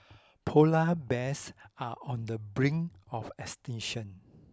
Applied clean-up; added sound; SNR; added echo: none; none; none; none.